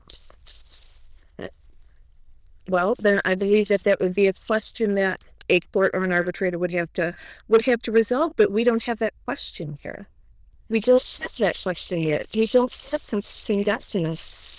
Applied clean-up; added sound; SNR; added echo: neural diffusion model UNIVERSE++.